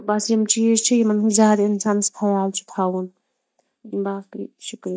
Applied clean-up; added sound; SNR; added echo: neural mask model DeepFilterNet 3.